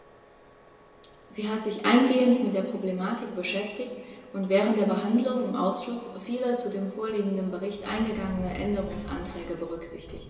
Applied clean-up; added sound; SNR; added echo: none; Subway, metro, underground; 19 dB; reverberation time 1.9 s.